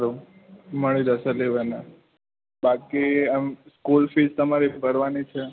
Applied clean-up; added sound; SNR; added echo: none; none; none; none.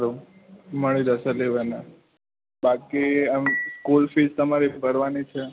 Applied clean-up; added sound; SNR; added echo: none; Dishes, pots, and pans / Chink, clink; 7 dB; none.